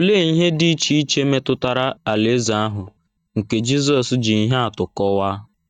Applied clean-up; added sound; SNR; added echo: neural mask model DeepFilterNet 3.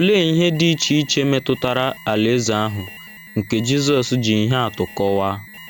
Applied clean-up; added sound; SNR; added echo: none; Alarm; 20 dB; none.